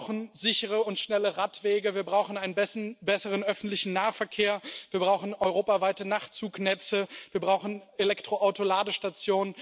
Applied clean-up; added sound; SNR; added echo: none; none; none; none.